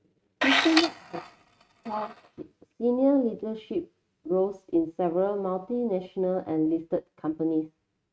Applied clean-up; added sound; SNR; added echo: neural mask model RNNoise.